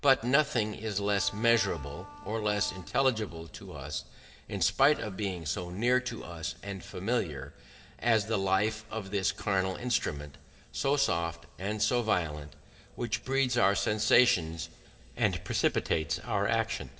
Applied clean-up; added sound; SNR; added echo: none; Bowed string instrument; 17 dB; reverberation time 2.3 s.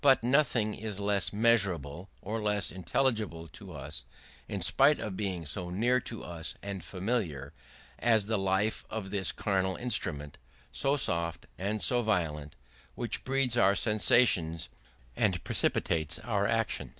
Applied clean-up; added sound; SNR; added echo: none; none; none; none.